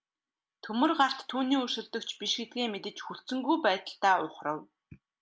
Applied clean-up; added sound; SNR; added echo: none; none; none; none.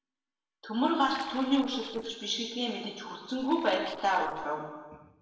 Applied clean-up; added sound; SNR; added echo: neural separator model SepFormer DNS4.